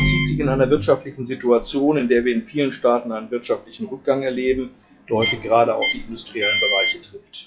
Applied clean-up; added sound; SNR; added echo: classical method WPE with log-MMSE.